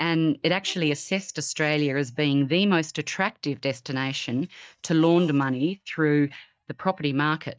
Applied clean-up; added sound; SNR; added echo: neural mask model DeepFilterNet 3.